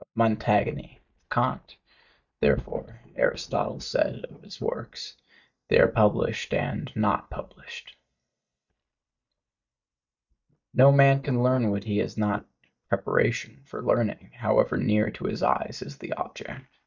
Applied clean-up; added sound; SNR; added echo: neural mask model DeepFilterNet 3.